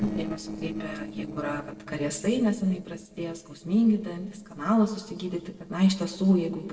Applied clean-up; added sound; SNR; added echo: neural separator model SepFormer DNS4.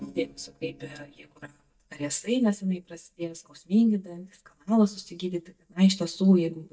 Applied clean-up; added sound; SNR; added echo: neural mask model DeepFilterNet 3.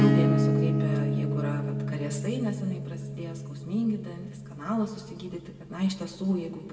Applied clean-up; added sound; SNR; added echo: none; Acoustic guitar / Strum; -4 dB; reverberation time 1.2 s.